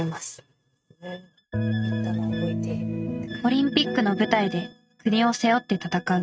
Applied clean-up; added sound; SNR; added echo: neural mask model RNNoise.